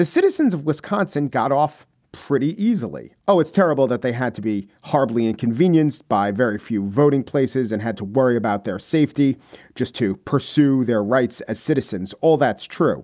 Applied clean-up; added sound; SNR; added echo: none; none; none; none.